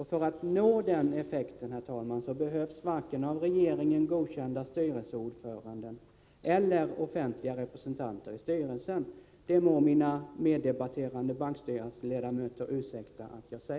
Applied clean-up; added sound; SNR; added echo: none; none; none; none.